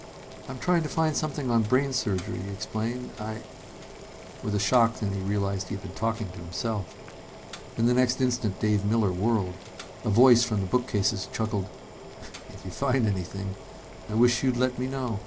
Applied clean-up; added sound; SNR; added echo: none; Boiling; 15 dB; none.